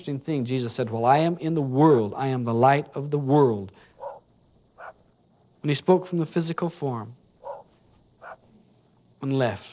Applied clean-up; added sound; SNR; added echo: neural separator model SepFormer DNS4.